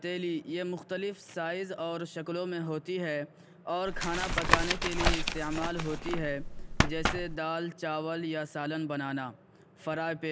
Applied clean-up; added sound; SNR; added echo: none; Tap; -4 dB; none.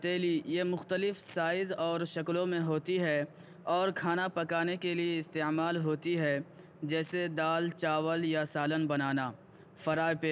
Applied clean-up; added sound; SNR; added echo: none; none; none; none.